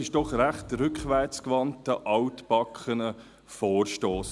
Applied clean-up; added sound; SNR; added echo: none; Fireworks; 19 dB; none.